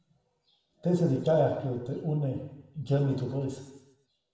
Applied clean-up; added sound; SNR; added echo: none; none; none; reverberation time 1.0 s.